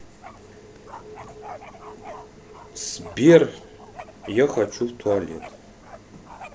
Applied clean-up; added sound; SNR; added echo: neural separator model SepFormer DNS4.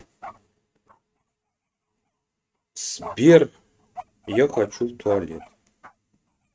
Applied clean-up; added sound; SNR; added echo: neural mask model RNNoise.